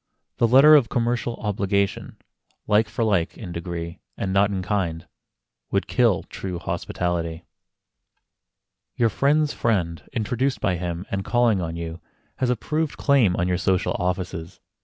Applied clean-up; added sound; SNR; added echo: none; none; none; none.